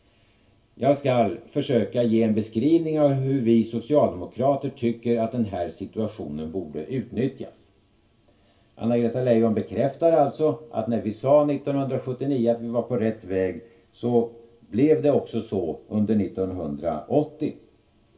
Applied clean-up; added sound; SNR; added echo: none; none; none; reverberation time 0.2 s.